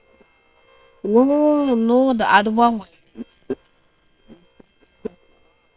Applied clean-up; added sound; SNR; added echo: neural separator model SepFormer WHAM!.